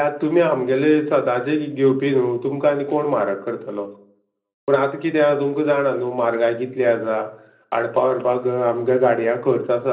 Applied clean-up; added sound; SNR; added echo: none; none; none; reverberation time 0.5 s.